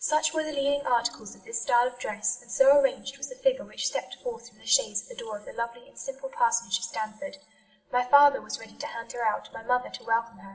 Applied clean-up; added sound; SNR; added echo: none; none; none; reverberation time 1.4 s.